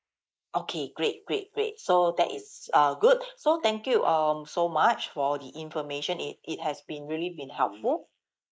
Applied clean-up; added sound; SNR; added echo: neural mask model Resemble Enhance denoiser.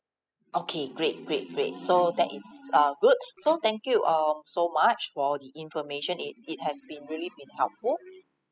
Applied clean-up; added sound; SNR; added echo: classical method spectral subtraction.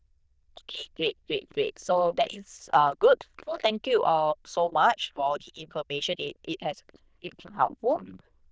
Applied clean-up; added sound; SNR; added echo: neural diffusion model UNIVERSE++.